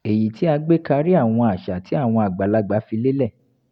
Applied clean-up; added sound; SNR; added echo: none; none; none; none.